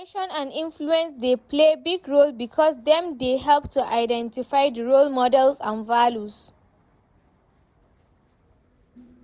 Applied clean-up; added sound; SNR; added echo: none; none; none; none.